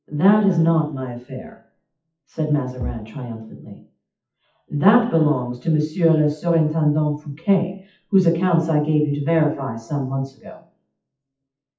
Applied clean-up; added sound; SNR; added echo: classical method WPE with log-MMSE.